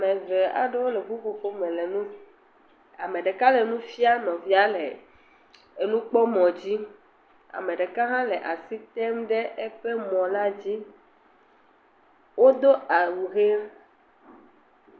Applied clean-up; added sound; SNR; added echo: none; none; none; none.